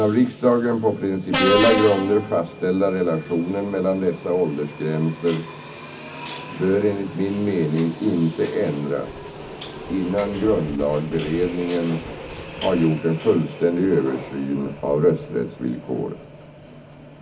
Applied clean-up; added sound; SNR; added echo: none; Subway, metro, underground; 10 dB; reverberation time 0.4 s.